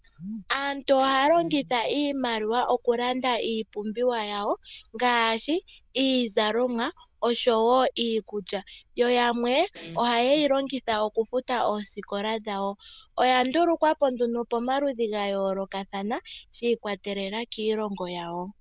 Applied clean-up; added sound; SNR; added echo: neural diffusion model UNIVERSE++.